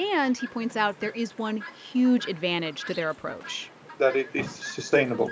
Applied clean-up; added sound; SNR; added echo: none; Chirp, tweet; 16 dB; none.